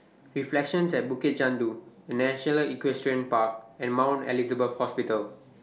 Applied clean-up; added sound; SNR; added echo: none; none; none; none.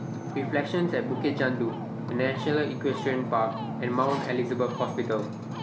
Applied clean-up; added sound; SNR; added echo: none; Ocean; 5 dB; none.